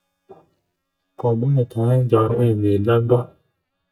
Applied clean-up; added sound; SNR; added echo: neural mask model DeepFilterNet 3.